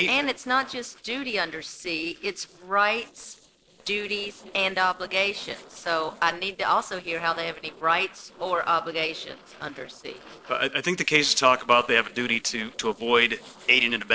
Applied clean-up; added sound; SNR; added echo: neural separator model SepFormer DNS4.